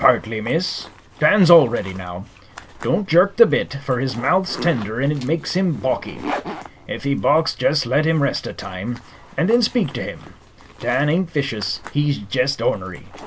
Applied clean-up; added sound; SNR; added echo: none; Zipper (clothing); 17 dB; none.